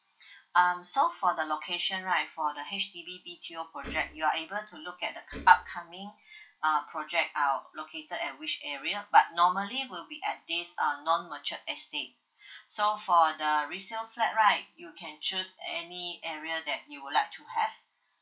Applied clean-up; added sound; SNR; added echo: classical method log-MMSE.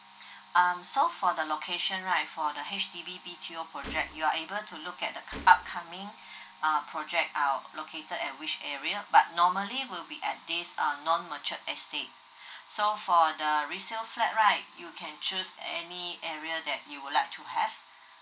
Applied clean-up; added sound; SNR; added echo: none; Gunshot, gunfire; 17 dB; none.